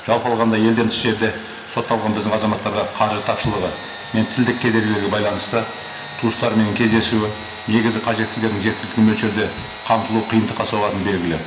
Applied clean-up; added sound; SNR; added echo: none; Sawing / Engine; 14 dB; reverberation time 0.8 s.